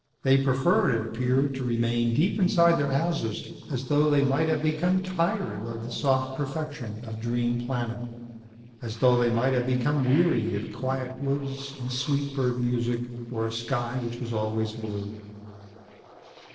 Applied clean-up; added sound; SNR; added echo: neural separator model SepFormer DNS4.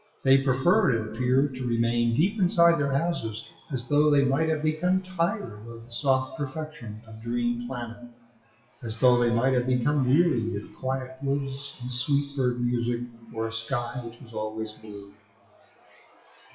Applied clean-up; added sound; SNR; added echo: classical method WPE with log-MMSE.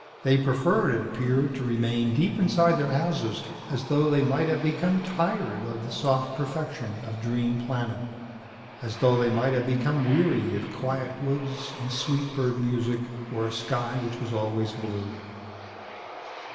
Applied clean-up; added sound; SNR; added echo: none; Aircraft; 16 dB; reverberation time 2.4 s.